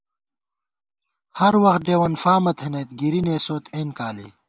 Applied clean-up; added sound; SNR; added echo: none; none; none; none.